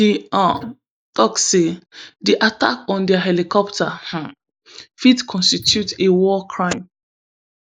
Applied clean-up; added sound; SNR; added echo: neural mask model Resemble Enhance denoiser.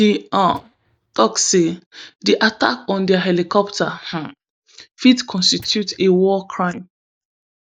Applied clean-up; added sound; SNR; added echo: neural mask model DeepFilterNet 3.